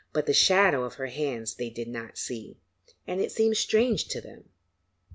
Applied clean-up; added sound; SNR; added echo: none; none; none; none.